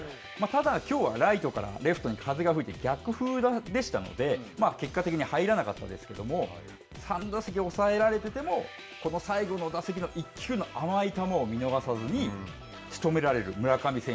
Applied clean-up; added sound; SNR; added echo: none; none; none; none.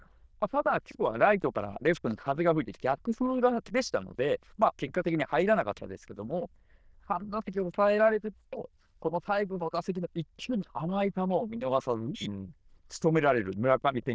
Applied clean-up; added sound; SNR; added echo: neural diffusion model UNIVERSE++.